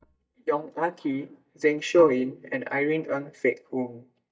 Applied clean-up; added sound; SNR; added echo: neural mask model DeepFilterNet 3.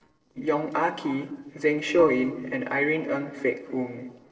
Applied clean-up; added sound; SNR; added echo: neural separator model SepFormer DNS4.